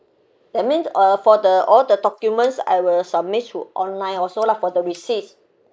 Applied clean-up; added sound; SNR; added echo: neural mask model Resemble Enhance denoiser.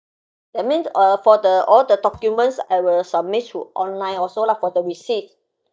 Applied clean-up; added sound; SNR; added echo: neural mask model DeepFilterNet 3.